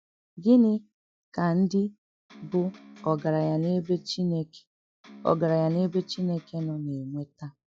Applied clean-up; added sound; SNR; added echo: classical method log-MMSE.